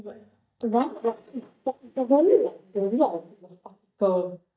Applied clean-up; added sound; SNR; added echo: neural mask model DeepFilterNet 3.